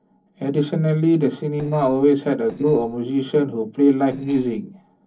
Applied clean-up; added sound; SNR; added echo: neural separator model SepFormer DNS4.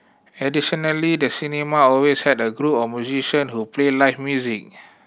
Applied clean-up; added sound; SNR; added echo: none; none; none; none.